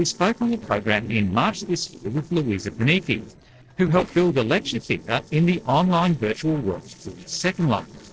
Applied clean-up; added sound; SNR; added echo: neural separator model SepFormer DNS4.